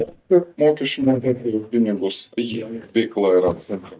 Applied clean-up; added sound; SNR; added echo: neural mask model DeepFilterNet 3.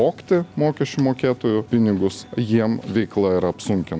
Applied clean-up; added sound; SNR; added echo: none; none; none; none.